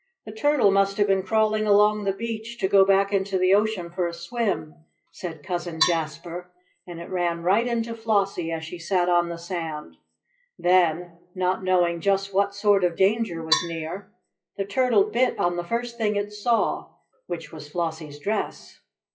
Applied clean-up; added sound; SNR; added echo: classical method WPE with log-MMSE.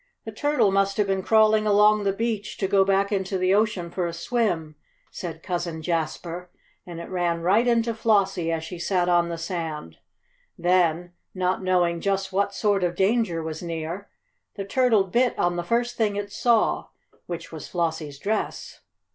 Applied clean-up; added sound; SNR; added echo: none; none; none; none.